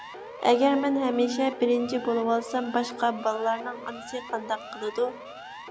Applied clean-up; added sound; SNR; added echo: none; Siren; 14 dB; none.